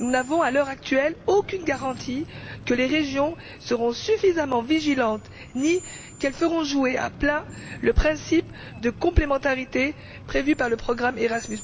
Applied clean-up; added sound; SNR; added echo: none; Screech; 18 dB; none.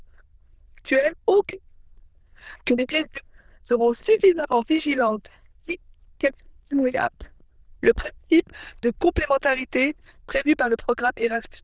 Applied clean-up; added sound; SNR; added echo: neural diffusion model UNIVERSE++.